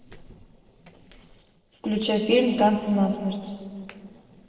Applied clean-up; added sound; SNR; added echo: neural separator model SepFormer DNS4.